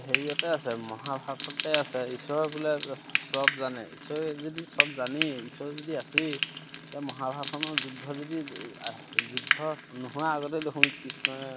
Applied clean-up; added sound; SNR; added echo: none; Frying (food); 0 dB; none.